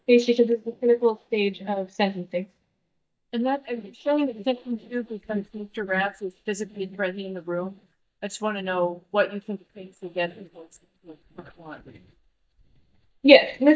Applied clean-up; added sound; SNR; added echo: neural mask model DeepFilterNet 3.